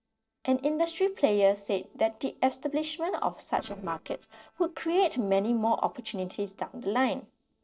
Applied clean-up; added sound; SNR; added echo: neural separator model SepFormer DNS4.